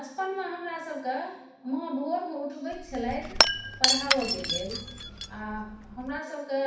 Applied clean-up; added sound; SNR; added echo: none; Shatter / Crushing; -4 dB; reverberation time 0.6 s.